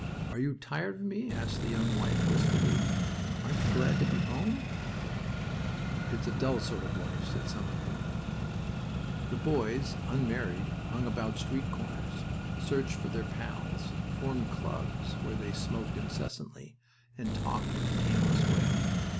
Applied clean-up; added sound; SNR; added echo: none; Accelerating, revving, vroom; -5 dB; none.